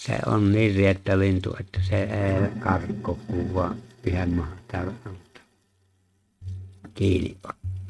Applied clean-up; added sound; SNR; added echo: neural mask model RNNoise.